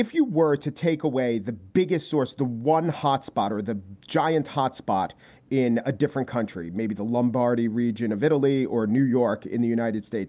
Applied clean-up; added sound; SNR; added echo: none; none; none; none.